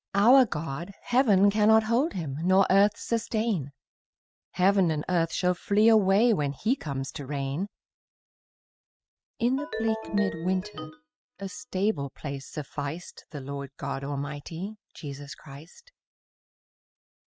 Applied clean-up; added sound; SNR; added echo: neural mask model RNNoise.